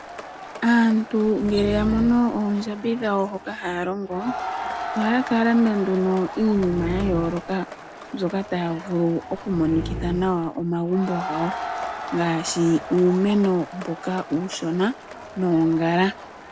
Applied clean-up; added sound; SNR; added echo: none; Dog + Crowd; 11 dB; none.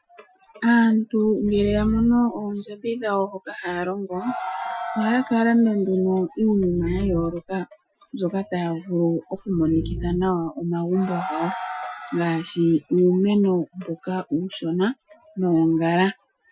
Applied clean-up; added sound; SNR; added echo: classical method Wiener filter.